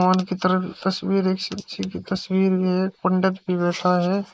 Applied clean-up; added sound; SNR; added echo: neural mask model Resemble Enhance denoiser.